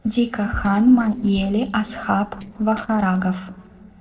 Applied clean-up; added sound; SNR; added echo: neural separator model SepFormer DNS4.